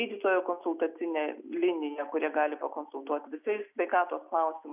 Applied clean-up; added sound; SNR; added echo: none; none; none; none.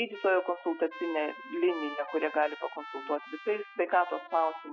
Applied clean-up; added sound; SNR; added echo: classical method spectral subtraction.